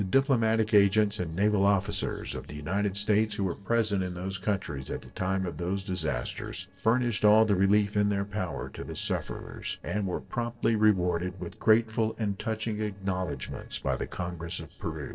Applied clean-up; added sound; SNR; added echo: neural separator model SepFormer DNS4.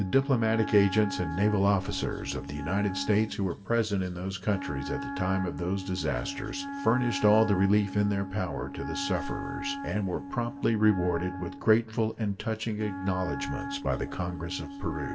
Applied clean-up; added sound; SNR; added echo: none; Wind instrument, woodwind instrument; 10 dB; reverberation time 2.7 s.